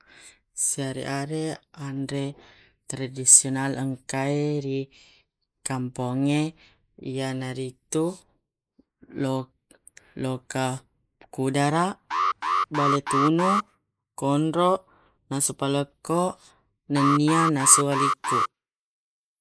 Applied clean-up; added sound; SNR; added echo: neural mask model Resemble Enhance denoiser.